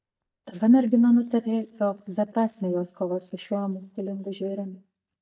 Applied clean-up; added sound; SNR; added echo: neural mask model DeepFilterNet 3.